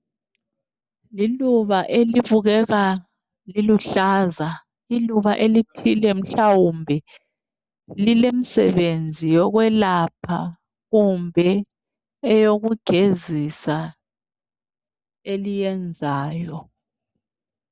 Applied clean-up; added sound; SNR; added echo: none; none; none; none.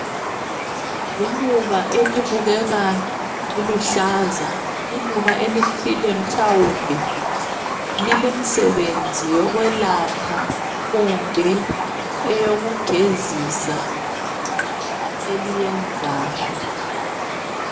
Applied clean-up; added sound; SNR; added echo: none; Raindrop; 2 dB; reverberation time 1.2 s.